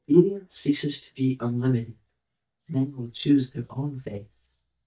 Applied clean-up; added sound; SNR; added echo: neural mask model DeepFilterNet 3.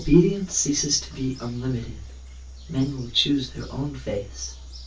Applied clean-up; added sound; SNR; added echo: none; Bird vocalization, bird call, bird song; 16 dB; reverberation time 0.1 s.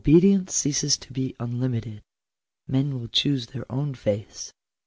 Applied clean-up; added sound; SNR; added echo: none; none; none; none.